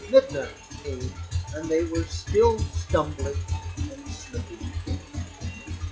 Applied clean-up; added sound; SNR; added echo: classical method log-MMSE.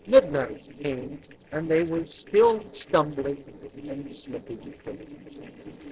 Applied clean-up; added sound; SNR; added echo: neural separator model SepFormer DNS4.